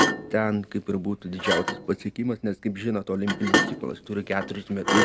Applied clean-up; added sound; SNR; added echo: none; Thump, thud; 0 dB; none.